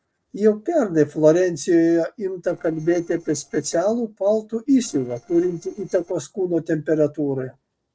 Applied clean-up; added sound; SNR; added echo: neural separator model SepFormer DNS4.